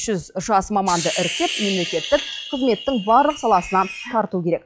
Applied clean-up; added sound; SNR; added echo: classical method log-MMSE.